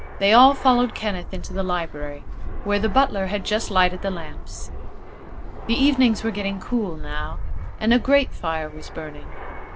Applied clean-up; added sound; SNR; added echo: none; Fixed-wing aircraft, airplane; 6 dB; none.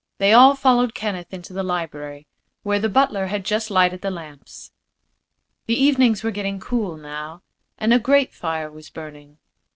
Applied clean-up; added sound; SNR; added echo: none; none; none; none.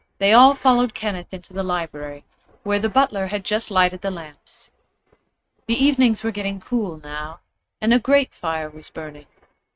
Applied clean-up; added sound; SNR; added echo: neural mask model RNNoise.